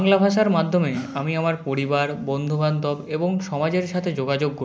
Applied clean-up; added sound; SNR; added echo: none; Gasp; 19 dB; none.